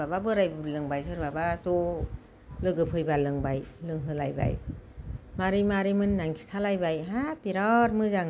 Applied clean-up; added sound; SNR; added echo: none; none; none; none.